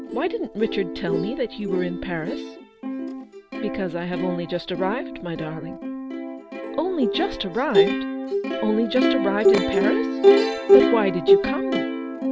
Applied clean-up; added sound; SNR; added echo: none; Plucked string instrument; -4 dB; none.